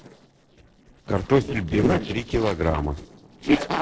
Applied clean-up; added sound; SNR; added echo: neural separator model SepFormer DNS4.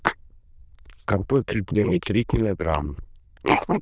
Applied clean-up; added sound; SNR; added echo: neural diffusion model UNIVERSE++.